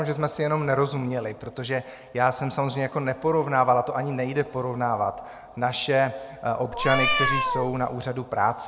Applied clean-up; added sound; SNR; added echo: none; Meow; 0 dB; none.